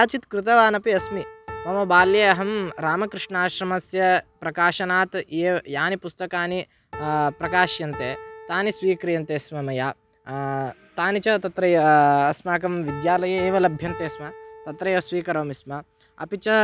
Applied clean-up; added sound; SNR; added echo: none; Piano; 19 dB; none.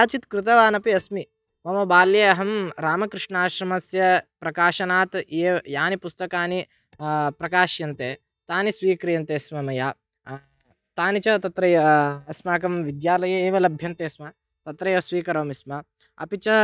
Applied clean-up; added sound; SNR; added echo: neural mask model DeepFilterNet 3.